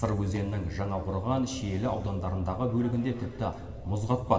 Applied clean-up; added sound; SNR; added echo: none; none; none; reverberation time 2.2 s.